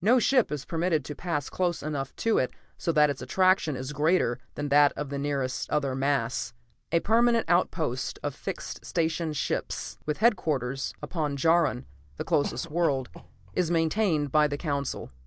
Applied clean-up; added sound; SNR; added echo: neural mask model DeepFilterNet 3.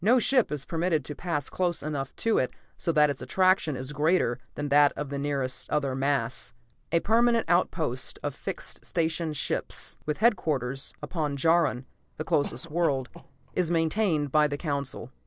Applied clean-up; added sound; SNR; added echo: neural separator model SepFormer DNS4.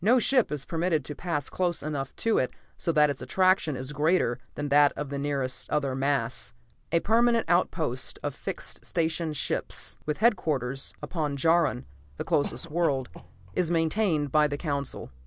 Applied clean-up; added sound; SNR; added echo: none; Cough; 17 dB; none.